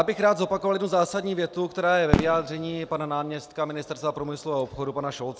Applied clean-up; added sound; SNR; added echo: none; Fireworks; 6 dB; none.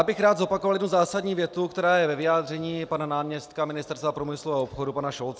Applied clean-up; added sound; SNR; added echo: none; none; none; none.